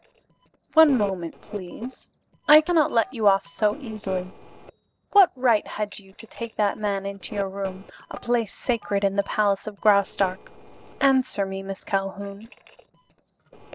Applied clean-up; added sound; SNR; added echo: neural separator model SepFormer DNS4.